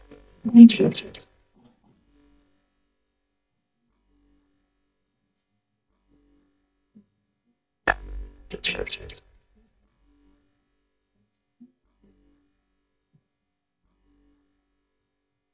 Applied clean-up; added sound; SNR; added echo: neural mask model DeepFilterNet 3.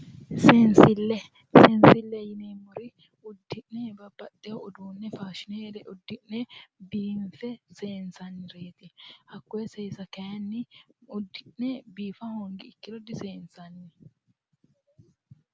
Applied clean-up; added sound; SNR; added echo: none; none; none; none.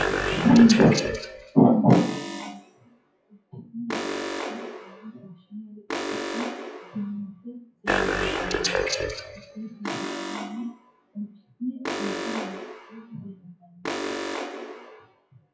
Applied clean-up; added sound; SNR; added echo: classical method WPE with log-MMSE.